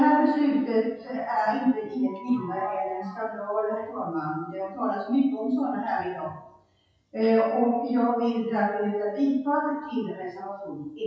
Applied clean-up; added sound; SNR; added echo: classical method WPE with log-MMSE.